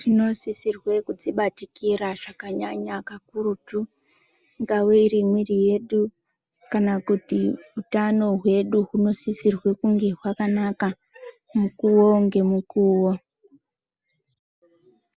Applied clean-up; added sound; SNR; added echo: none; none; none; none.